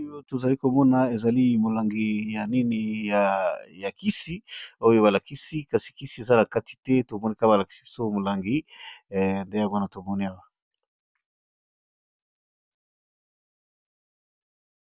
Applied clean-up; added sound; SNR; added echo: none; none; none; none.